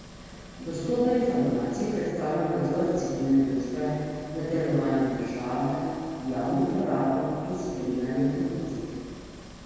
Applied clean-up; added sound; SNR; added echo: none; Engine; 18 dB; reverberation time 2.1 s.